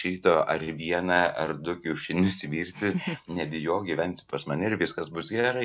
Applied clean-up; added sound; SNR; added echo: none; none; none; none.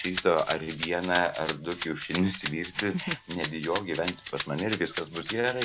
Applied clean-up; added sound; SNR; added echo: none; Rattle (instrument); 1 dB; none.